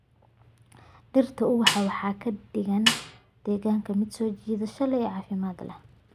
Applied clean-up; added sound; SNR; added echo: none; Snare drum; 2 dB; none.